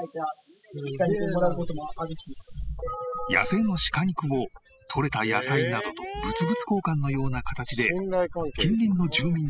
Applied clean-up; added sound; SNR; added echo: classical method spectral subtraction.